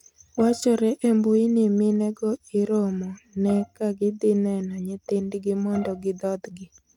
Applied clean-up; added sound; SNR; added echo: neural mask model RNNoise.